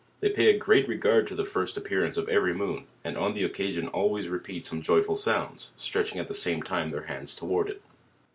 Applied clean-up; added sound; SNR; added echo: none; none; none; none.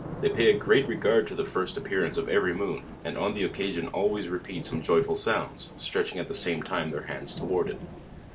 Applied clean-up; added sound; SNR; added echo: none; Thunder / Rain; 13 dB; none.